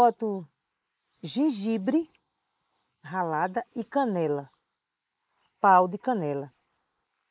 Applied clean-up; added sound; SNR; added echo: neural mask model Resemble Enhance denoiser.